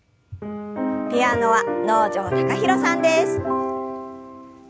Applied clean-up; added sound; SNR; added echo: none; none; none; none.